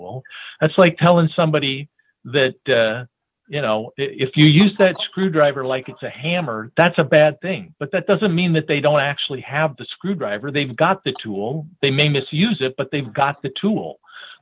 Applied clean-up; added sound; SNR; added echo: none; none; none; none.